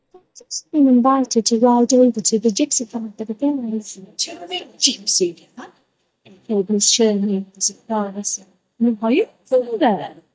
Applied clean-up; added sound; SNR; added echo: neural mask model DeepFilterNet 3.